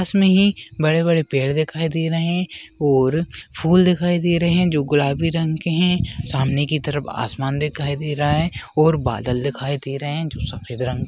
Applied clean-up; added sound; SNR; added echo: none; none; none; none.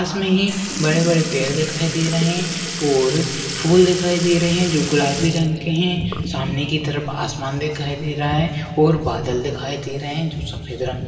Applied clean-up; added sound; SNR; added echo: none; Sink (filling or washing) / Liquid; 11 dB; reverberation time 2.4 s.